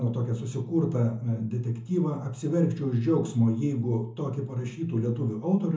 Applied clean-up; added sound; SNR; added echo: none; none; none; reverberation time 0.6 s.